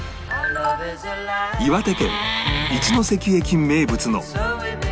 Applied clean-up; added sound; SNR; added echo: none; Wood; 4 dB; none.